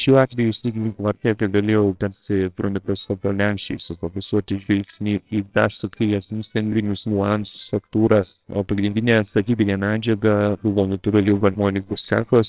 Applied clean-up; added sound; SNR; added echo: neural separator model SepFormer WHAMR!.